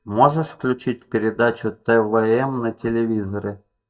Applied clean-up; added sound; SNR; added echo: neural mask model DeepFilterNet 3.